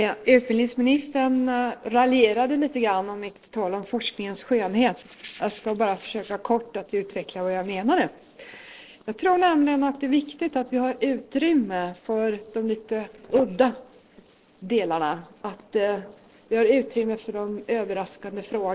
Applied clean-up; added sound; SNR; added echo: neural separator model SepFormer DNS4.